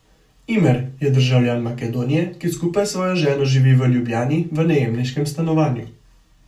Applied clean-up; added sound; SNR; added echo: none; none; none; reverberation time 0.2 s.